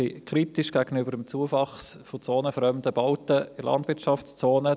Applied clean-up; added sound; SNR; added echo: none; none; none; none.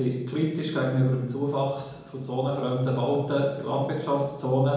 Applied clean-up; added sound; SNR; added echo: none; none; none; reverberation time 0.9 s.